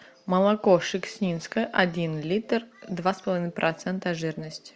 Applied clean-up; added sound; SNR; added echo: none; none; none; none.